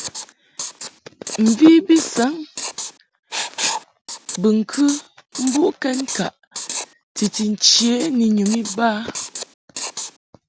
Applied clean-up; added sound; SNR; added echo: none; Writing; 11 dB; none.